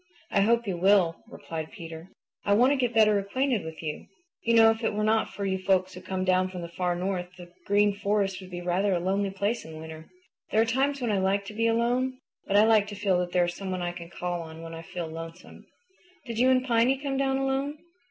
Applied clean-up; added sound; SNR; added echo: none; none; none; none.